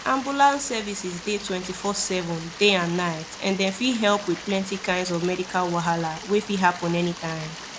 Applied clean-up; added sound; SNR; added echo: none; Stream; 14 dB; none.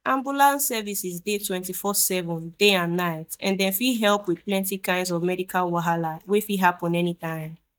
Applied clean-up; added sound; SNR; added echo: neural mask model DeepFilterNet 3.